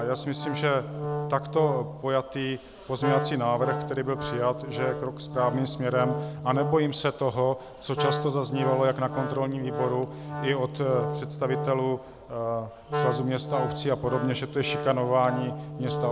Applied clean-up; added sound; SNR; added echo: none; Wind instrument, woodwind instrument; 5 dB; none.